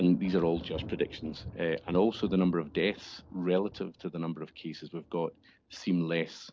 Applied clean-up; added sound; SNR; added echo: none; Thunder; 18 dB; none.